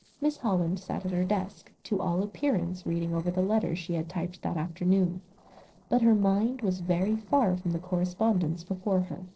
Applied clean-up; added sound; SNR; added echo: neural separator model SepFormer DNS4.